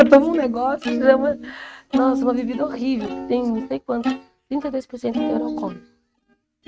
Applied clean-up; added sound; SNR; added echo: neural mask model RNNoise.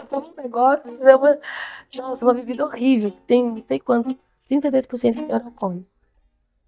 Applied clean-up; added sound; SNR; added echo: neural mask model DeepFilterNet 3.